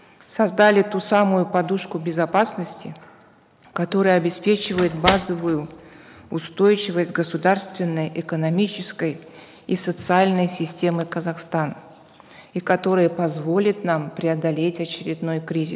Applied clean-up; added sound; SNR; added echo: none; Slam; 7 dB; none.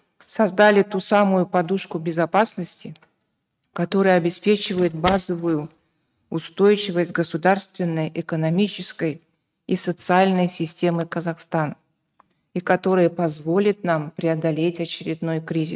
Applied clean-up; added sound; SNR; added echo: neural mask model RNNoise.